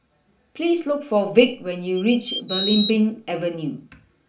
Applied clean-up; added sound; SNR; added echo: none; Bird vocalization, bird call, bird song; 3 dB; reverberation time 0.4 s.